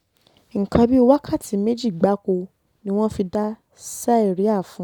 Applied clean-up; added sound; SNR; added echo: none; none; none; none.